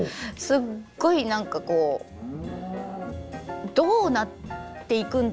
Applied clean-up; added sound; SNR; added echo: none; Livestock, farm animals, working animals; 16 dB; none.